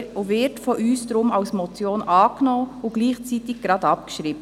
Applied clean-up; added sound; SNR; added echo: none; none; none; none.